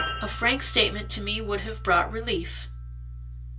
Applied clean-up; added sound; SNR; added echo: none; Piano; 13 dB; reverberation time 0.2 s.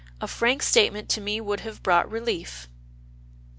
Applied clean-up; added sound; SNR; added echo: none; none; none; none.